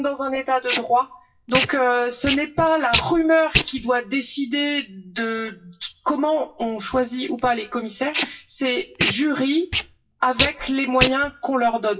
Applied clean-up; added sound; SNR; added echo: classical method WPE with log-MMSE.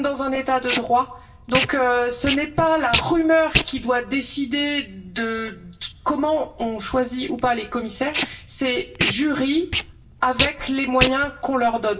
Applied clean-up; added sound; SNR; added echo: none; Packing tape, duct tape; 6 dB; reverberation time 0.2 s.